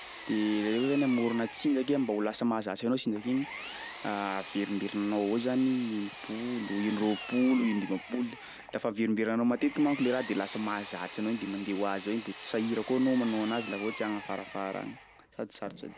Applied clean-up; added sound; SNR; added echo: none; Power tool; 11 dB; none.